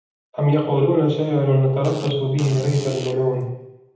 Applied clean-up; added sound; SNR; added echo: none; Fart; 17 dB; reverberation time 0.8 s.